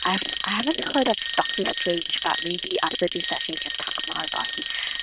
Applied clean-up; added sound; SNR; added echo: neural diffusion model UNIVERSE++.